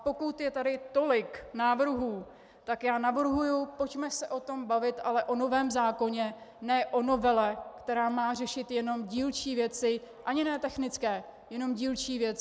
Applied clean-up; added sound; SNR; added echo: none; none; none; none.